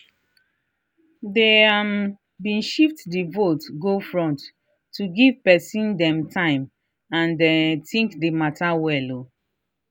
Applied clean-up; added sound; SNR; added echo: none; none; none; none.